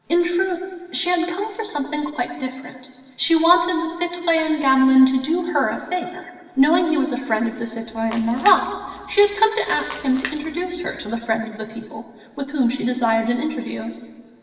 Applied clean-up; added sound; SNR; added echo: neural separator model SepFormer DNS4.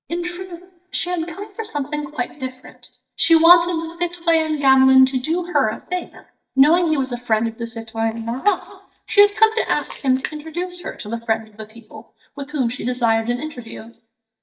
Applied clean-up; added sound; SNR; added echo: neural mask model DeepFilterNet 3.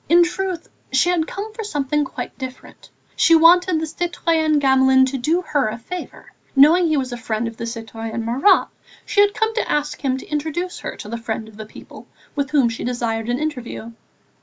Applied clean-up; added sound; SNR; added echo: none; none; none; none.